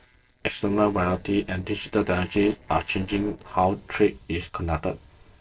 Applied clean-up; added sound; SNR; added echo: neural separator model SepFormer DNS4.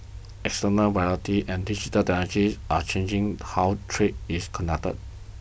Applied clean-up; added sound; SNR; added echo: none; none; none; none.